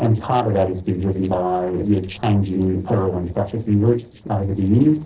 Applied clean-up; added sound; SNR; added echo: neural separator model SepFormer DNS4.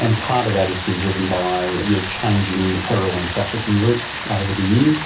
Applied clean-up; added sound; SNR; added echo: none; Rain; 8 dB; reverberation time 0.3 s.